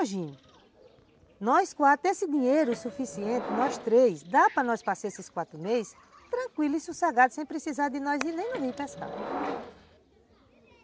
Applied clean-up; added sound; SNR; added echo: none; Subway, metro, underground; 9 dB; none.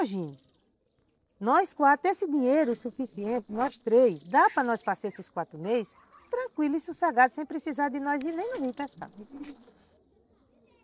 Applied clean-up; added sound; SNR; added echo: neural separator model SepFormer DNS4.